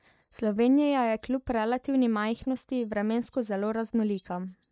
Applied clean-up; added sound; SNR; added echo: neural mask model DeepFilterNet 3.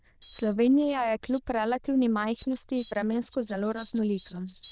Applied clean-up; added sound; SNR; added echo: neural diffusion model UNIVERSE++.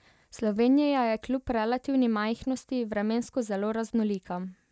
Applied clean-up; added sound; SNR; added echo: none; none; none; none.